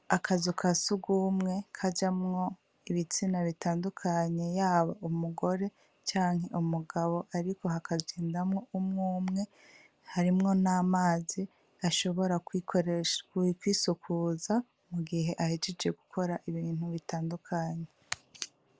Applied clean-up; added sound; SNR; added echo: none; none; none; none.